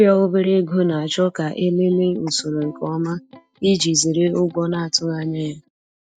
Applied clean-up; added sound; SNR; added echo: neural mask model DeepFilterNet 3.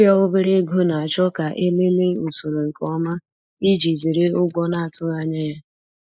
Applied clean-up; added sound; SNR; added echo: neural mask model Resemble Enhance denoiser.